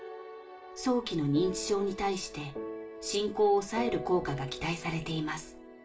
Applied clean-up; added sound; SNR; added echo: none; none; none; reverberation time 0.2 s.